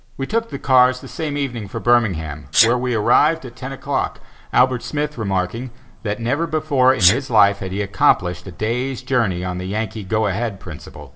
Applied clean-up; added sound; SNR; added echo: none; Sneeze; 12 dB; reverberation time 0.3 s.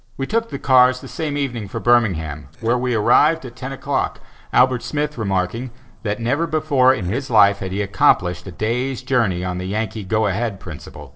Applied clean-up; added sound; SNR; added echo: neural separator model SepFormer DNS4.